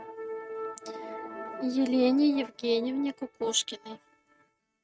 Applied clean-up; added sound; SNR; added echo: neural mask model RNNoise.